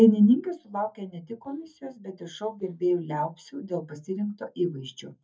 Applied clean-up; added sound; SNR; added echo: neural mask model DeepFilterNet 3.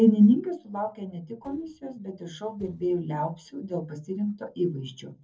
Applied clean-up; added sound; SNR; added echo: neural separator model SepFormer DNS4.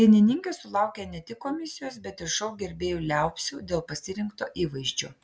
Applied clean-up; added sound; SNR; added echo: none; none; none; none.